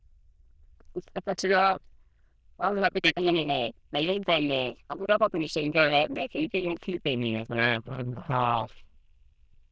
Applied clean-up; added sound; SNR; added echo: neural diffusion model UNIVERSE++.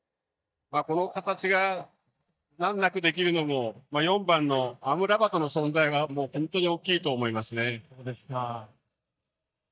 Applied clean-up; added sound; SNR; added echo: neural mask model DeepFilterNet 3.